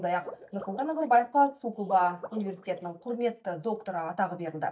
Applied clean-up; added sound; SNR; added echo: neural mask model DeepFilterNet 3.